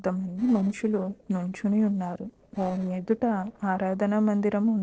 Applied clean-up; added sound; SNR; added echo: neural separator model SepFormer DNS4.